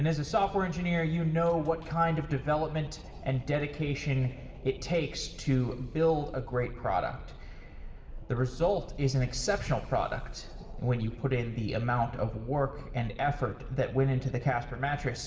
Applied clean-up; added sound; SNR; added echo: none; Wind; 12 dB; reverberation time 2.3 s.